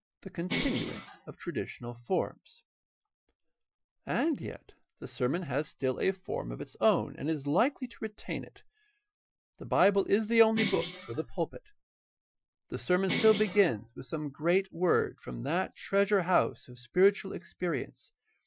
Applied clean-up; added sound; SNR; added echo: classical method Wiener filter.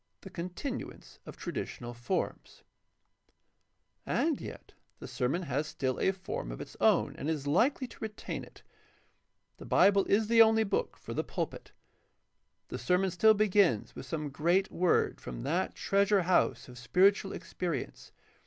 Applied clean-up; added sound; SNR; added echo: none; none; none; none.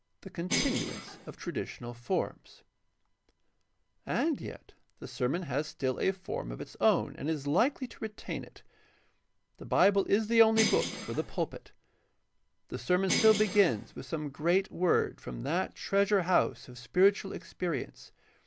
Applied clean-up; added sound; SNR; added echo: none; Bell; 4 dB; none.